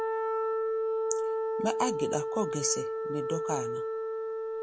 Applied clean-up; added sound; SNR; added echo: none; Wind instrument, woodwind instrument; -4 dB; none.